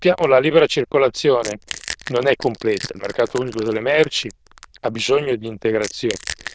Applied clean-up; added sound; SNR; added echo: neural diffusion model UNIVERSE++.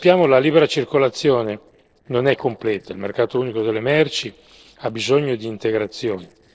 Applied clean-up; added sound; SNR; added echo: neural separator model SepFormer DNS4.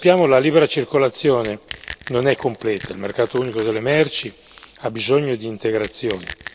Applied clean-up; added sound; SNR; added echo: none; Crack / Crushing; 18 dB; none.